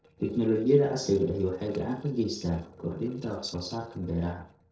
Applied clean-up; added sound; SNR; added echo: neural separator model SepFormer DNS4.